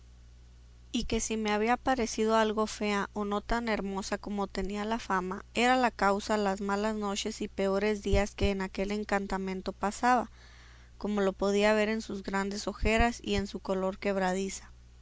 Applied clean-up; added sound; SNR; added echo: none; none; none; none.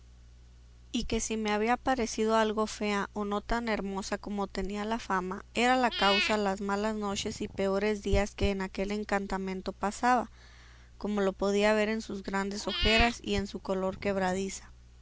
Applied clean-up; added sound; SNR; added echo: none; Meow / Purr; 8 dB; none.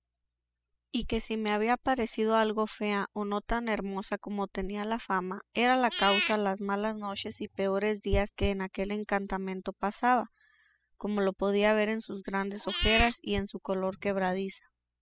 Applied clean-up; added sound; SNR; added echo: classical method spectral subtraction.